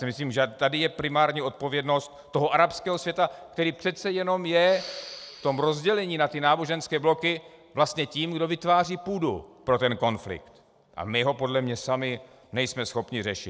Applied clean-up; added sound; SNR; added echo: none; Respiratory sounds; 17 dB; none.